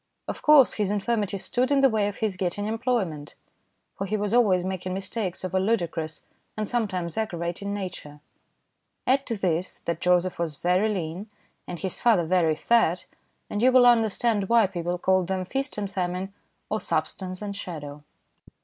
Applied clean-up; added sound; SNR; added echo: none; none; none; none.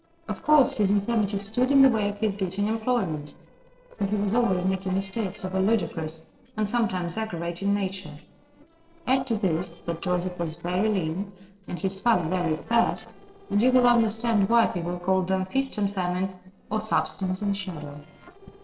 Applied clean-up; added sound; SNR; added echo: neural separator model SepFormer DNS4.